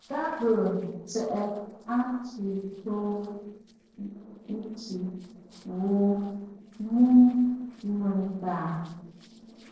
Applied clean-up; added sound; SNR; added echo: neural separator model SepFormer DNS4.